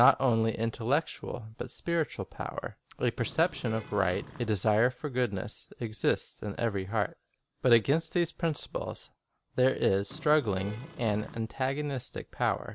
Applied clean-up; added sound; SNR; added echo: none; Vehicle horn, car horn, honking; 15 dB; none.